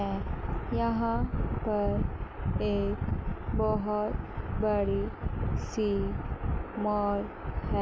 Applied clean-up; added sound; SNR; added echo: none; none; none; none.